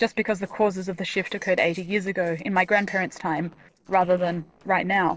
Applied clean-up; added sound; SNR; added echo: neural separator model SepFormer DNS4.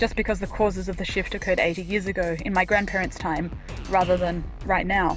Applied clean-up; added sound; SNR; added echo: none; Drum kit; 10 dB; none.